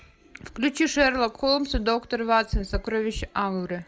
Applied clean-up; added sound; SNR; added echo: none; none; none; none.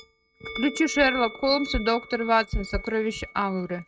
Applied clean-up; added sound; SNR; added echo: neural mask model RNNoise.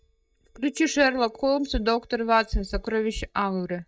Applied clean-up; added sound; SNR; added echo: neural mask model DeepFilterNet 3.